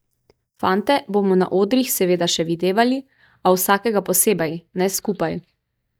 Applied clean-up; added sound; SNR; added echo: neural mask model DeepFilterNet 3.